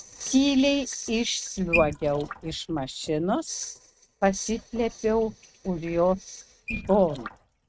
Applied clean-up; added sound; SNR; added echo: neural mask model RNNoise.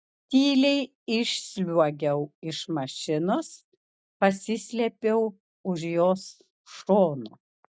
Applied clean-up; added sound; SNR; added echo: none; none; none; none.